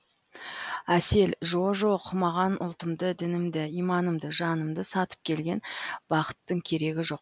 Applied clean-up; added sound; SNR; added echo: none; none; none; none.